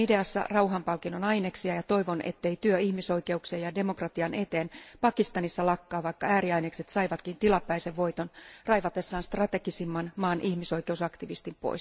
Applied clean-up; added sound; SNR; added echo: none; none; none; none.